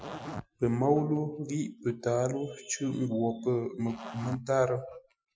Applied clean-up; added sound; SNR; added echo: classical method Wiener filter.